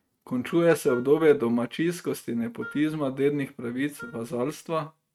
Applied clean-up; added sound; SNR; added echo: neural mask model RNNoise.